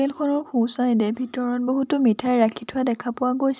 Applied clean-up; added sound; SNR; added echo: none; none; none; none.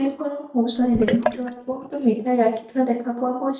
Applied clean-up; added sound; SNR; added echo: neural mask model DeepFilterNet 3.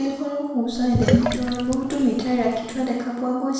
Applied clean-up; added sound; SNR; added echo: none; Sink (filling or washing); 3 dB; reverberation time 0.9 s.